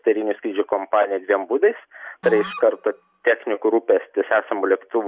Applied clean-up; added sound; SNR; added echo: none; Musical instrument; 19 dB; none.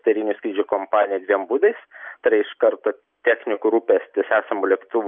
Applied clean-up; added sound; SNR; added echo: none; none; none; none.